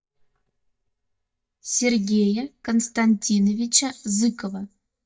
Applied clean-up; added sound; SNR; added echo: neural mask model DeepFilterNet 3.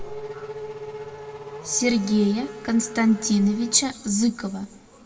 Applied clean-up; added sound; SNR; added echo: none; Race car, auto racing / Accelerating, revving, vroom; 14 dB; reverberation time 1.1 s.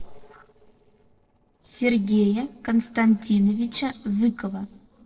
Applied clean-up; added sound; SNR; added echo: neural separator model SepFormer DNS4.